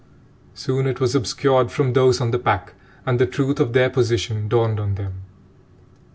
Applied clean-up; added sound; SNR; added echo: none; none; none; none.